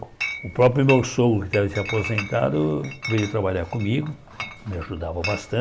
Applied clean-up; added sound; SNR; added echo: none; Chatter / Chink, clink; 11 dB; none.